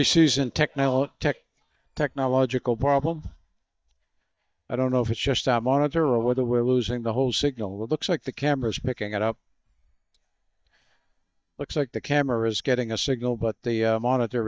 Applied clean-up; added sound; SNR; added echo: neural mask model DeepFilterNet 3.